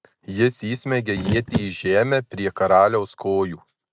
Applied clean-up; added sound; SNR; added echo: neural mask model RNNoise.